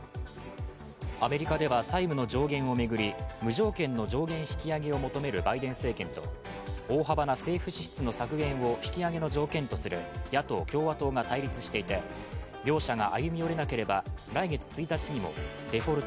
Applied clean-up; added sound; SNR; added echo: none; none; none; none.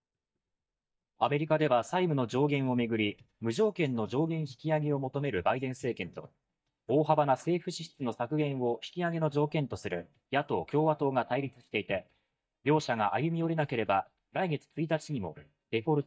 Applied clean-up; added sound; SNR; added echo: neural mask model DeepFilterNet 3.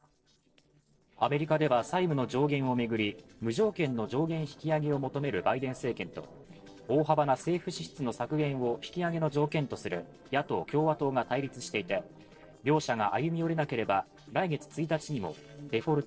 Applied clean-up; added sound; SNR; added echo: neural separator model SepFormer DNS4.